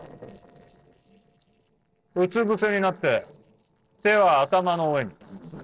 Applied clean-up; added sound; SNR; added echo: neural separator model SepFormer DNS4.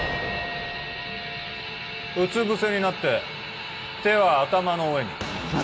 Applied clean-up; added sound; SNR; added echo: none; Musical instrument; 15 dB; none.